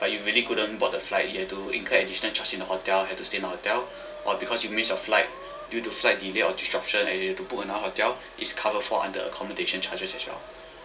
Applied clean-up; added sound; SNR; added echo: none; Chicken, rooster; 20 dB; reverberation time 0.2 s.